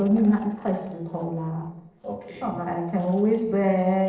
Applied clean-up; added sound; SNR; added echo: neural separator model SepFormer DNS4.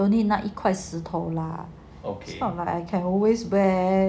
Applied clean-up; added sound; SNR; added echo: none; none; none; none.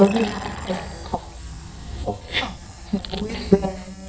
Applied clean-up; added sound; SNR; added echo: neural mask model DeepFilterNet 3.